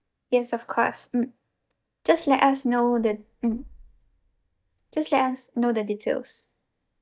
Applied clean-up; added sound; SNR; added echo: neural mask model DeepFilterNet 3.